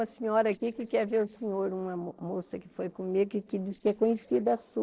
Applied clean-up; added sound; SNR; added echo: neural separator model SepFormer DNS4.